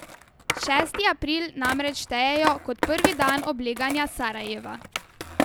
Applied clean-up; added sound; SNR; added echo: none; Skateboard; 5 dB; none.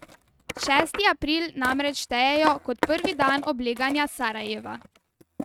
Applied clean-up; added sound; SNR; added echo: neural mask model RNNoise.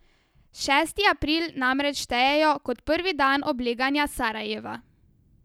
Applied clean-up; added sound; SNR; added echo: none; none; none; none.